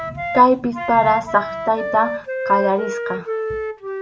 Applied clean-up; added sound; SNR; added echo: none; Wind instrument, woodwind instrument; 6 dB; none.